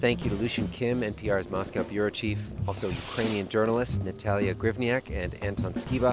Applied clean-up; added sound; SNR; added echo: none; Fireworks + Fireworks; 15 dB; none.